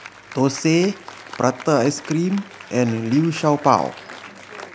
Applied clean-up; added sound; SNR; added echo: none; Applause; 18 dB; none.